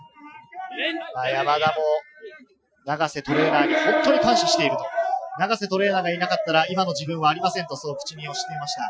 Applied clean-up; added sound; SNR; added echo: classical method Wiener filter.